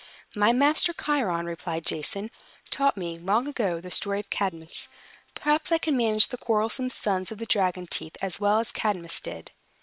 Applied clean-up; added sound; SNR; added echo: neural separator model SepFormer WHAM!.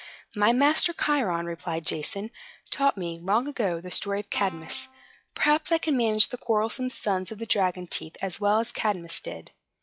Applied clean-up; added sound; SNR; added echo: classical method log-MMSE.